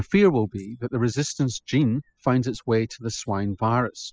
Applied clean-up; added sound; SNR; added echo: classical method spectral subtraction.